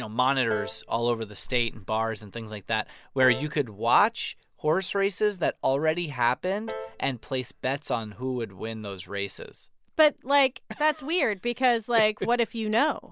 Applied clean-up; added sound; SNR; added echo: none; Piano; 17 dB; none.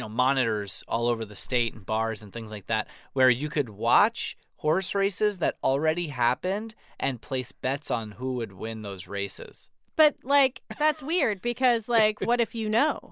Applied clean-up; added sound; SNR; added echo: none; none; none; none.